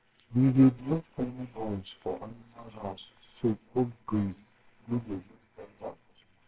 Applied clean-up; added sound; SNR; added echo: neural separator model SepFormer WHAMR!.